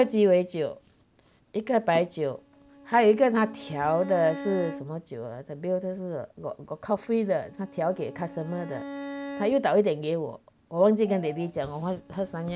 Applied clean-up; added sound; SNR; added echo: none; Bowed string instrument; 17 dB; none.